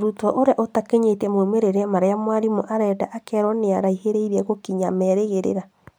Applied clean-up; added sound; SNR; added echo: none; none; none; none.